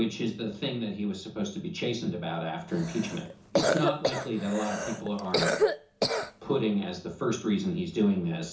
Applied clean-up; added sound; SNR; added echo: none; Cough; 0 dB; reverberation time 0.6 s.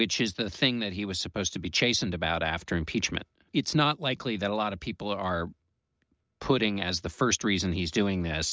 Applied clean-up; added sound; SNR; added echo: none; none; none; none.